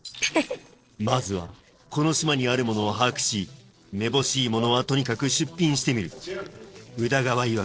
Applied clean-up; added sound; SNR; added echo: neural separator model SepFormer DNS4.